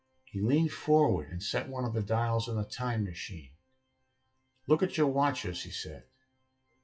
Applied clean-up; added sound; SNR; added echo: classical method WPE with log-MMSE.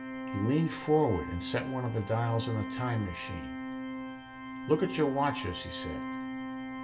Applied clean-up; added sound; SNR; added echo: none; Organ; 7 dB; reverberation time 0.2 s.